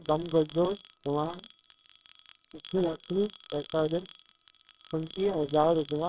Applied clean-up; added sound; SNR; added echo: neural separator model SepFormer WHAMR!.